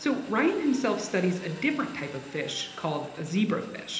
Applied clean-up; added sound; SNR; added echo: none; Engine; 17 dB; reverberation time 1.0 s.